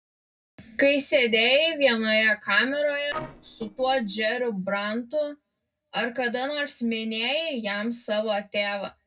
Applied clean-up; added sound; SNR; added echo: neural separator model SepFormer DNS4.